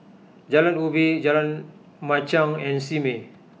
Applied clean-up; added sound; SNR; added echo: none; none; none; none.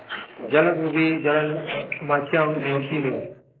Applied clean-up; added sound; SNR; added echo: neural mask model Resemble Enhance denoiser.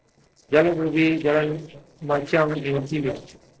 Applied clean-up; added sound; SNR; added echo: neural separator model SepFormer DNS4.